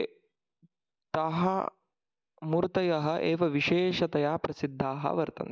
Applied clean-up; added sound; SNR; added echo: none; none; none; none.